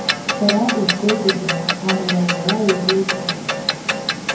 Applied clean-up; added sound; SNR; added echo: none; Clock; 1 dB; reverberation time 0.9 s.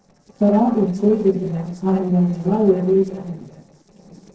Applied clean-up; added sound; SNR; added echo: neural separator model SepFormer DNS4.